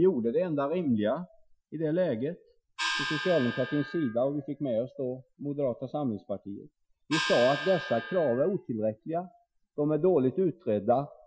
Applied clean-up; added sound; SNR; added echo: classical method Wiener filter.